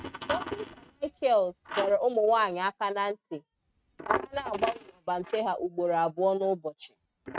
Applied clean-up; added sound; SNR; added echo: neural mask model RNNoise.